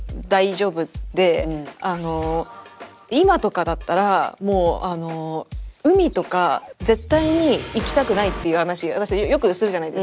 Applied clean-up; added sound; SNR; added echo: none; Drum kit; 9 dB; none.